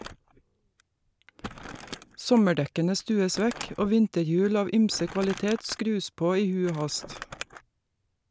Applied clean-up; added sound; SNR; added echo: none; Crumpling, crinkling; 18 dB; none.